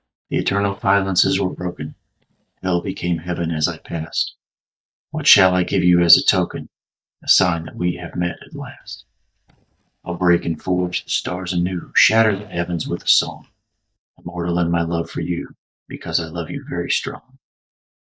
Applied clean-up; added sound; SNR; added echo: neural mask model DeepFilterNet 3.